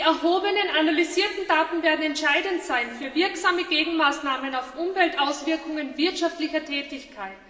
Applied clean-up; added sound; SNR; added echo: none; none; none; reverberation time 1.7 s.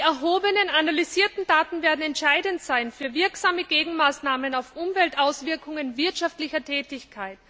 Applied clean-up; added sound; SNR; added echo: none; none; none; none.